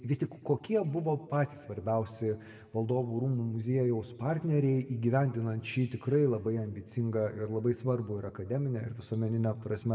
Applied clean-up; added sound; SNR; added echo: none; none; none; reverberation time 1.5 s.